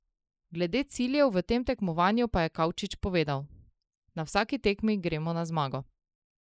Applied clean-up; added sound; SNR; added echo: neural mask model Resemble Enhance denoiser.